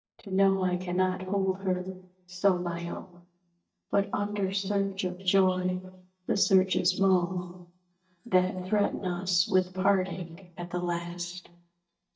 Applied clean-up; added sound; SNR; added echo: neural mask model DeepFilterNet 3.